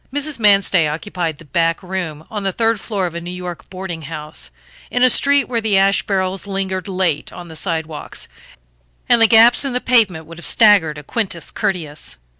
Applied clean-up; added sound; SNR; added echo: none; none; none; none.